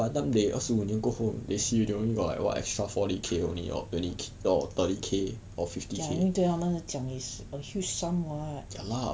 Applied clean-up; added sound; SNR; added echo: none; none; none; none.